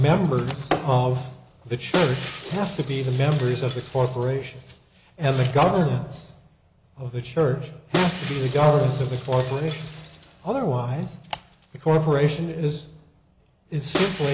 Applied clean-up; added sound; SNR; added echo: none; Shatter; 12 dB; none.